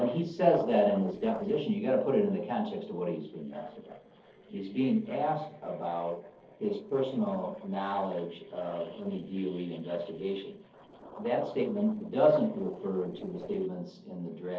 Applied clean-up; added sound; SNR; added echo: neural separator model SepFormer DNS4.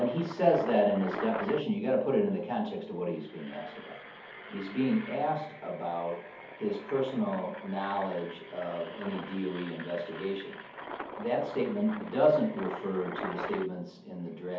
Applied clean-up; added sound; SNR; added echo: none; Engine; 12 dB; reverberation time 0.6 s.